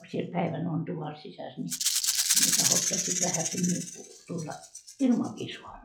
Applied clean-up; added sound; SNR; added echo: classical method log-MMSE.